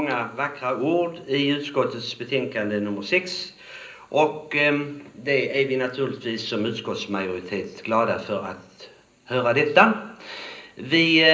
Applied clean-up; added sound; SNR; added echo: none; none; none; reverberation time 0.5 s.